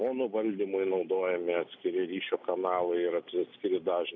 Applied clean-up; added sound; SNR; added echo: none; none; none; none.